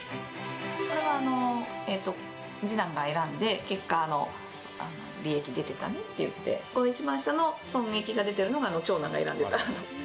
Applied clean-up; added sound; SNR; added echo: none; none; none; none.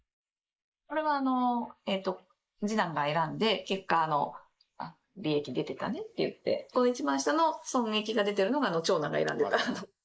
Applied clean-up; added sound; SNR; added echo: neural mask model Resemble Enhance denoiser.